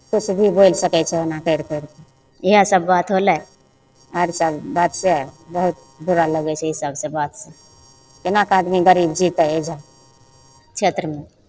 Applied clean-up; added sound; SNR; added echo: neural separator model SepFormer DNS4.